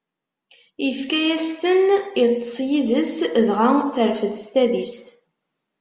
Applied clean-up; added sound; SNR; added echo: none; none; none; none.